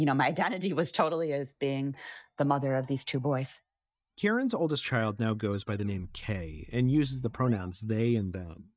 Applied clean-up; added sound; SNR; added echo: neural mask model DeepFilterNet 3.